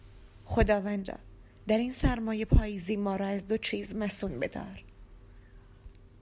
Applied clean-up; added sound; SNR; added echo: none; none; none; none.